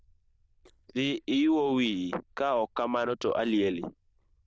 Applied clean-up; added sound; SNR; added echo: neural diffusion model UNIVERSE++.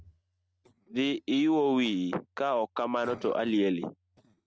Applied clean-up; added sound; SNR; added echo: neural mask model RNNoise.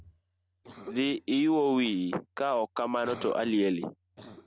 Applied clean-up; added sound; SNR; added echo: none; Cough; 20 dB; none.